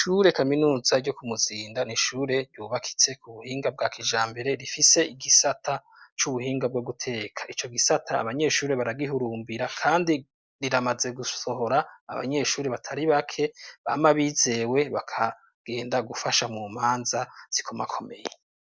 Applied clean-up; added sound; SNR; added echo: none; none; none; none.